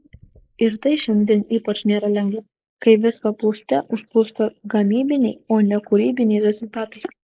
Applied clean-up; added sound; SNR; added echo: neural mask model Resemble Enhance denoiser.